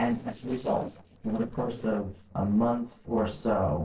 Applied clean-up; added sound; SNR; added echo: neural separator model SepFormer DNS4.